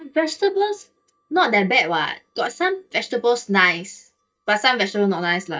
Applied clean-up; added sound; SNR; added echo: neural mask model DeepFilterNet 3.